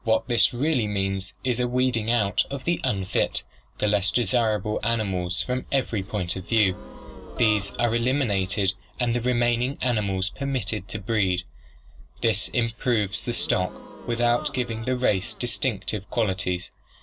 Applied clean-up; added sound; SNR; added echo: none; Gasp; 17 dB; none.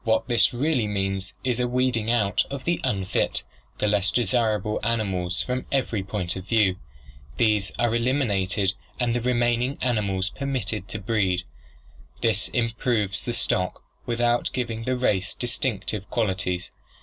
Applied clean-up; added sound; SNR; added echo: none; none; none; none.